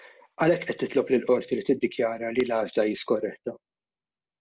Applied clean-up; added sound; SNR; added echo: none; none; none; none.